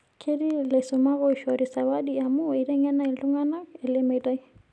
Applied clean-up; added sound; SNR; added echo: none; none; none; none.